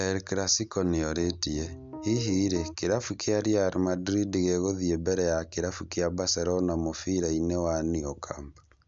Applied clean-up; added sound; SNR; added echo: none; Piano; 13 dB; none.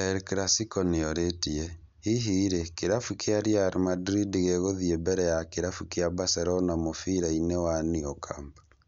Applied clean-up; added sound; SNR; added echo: none; none; none; none.